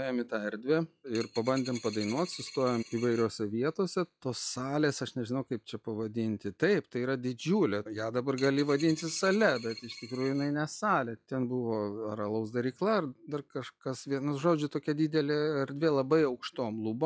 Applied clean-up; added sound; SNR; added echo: classical method log-MMSE.